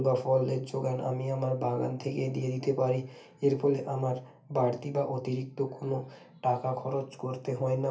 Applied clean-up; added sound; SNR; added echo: none; none; none; reverberation time 0.3 s.